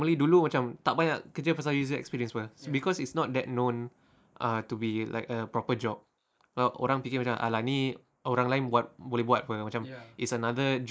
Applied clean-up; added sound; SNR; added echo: neural mask model Resemble Enhance denoiser.